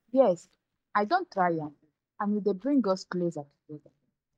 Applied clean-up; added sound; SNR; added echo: neural mask model DeepFilterNet 3.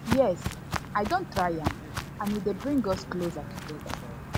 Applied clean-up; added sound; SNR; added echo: none; Walk, footsteps; 5 dB; none.